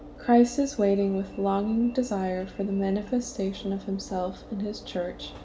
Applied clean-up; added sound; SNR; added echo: none; Alarm / Engine / Train; 17 dB; reverberation time 0.6 s.